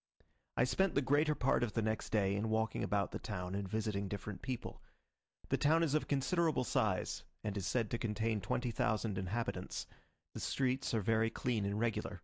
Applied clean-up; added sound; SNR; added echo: none; none; none; none.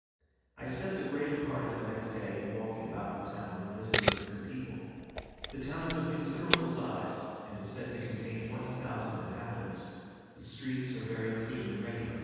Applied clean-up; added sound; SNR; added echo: none; Camera; -4 dB; reverberation time 2.1 s.